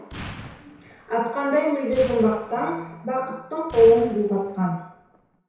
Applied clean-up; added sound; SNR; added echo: none; Explosion; 18 dB; reverberation time 0.7 s.